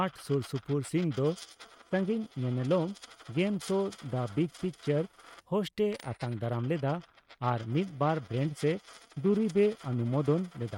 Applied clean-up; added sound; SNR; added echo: neural mask model RNNoise.